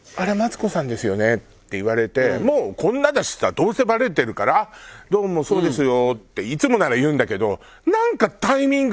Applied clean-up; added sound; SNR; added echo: none; none; none; none.